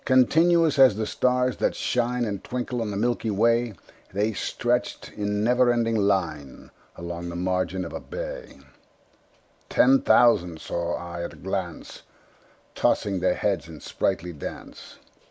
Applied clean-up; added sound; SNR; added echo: none; none; none; none.